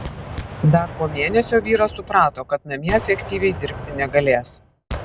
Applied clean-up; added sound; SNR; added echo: none; Gunshot, gunfire; 12 dB; none.